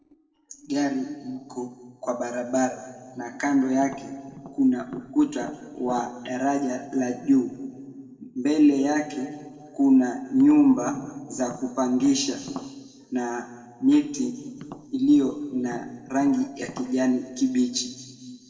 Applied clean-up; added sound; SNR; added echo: neural separator model SepFormer DNS4.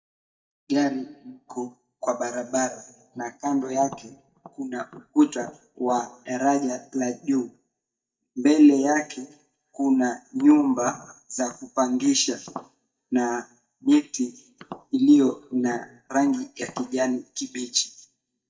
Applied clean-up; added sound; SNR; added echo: neural mask model DeepFilterNet 3.